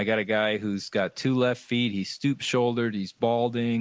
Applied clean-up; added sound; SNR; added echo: none; none; none; none.